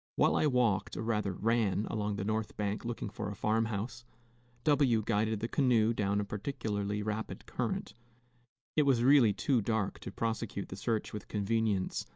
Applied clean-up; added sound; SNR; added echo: none; none; none; none.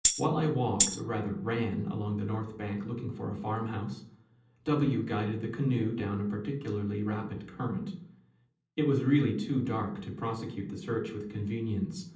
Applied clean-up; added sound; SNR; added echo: none; Tambourine; -4 dB; reverberation time 0.6 s.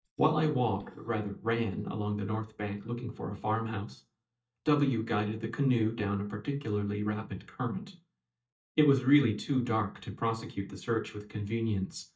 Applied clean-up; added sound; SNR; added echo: neural mask model DeepFilterNet 3.